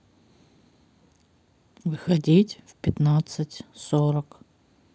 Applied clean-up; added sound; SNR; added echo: none; none; none; none.